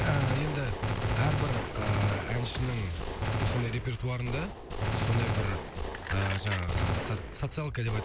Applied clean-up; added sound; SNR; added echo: none; Gunshot, gunfire; 0 dB; none.